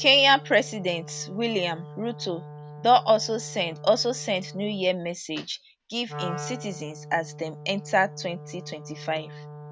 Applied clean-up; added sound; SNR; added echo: none; Wind instrument, woodwind instrument; 14 dB; none.